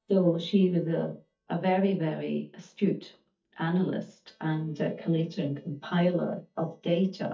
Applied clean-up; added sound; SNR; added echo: neural mask model DeepFilterNet 3.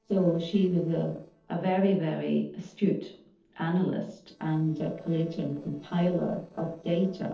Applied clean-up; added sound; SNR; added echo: neural separator model SepFormer DNS4.